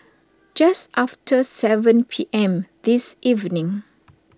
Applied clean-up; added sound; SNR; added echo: none; none; none; none.